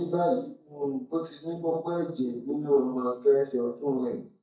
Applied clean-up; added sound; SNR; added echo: neural mask model DeepFilterNet 3.